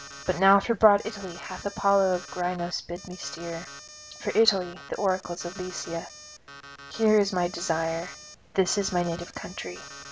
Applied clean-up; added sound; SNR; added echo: none; Alarm; 17 dB; none.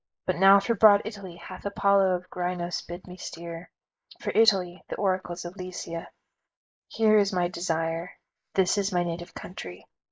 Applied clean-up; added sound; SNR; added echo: neural mask model Resemble Enhance denoiser.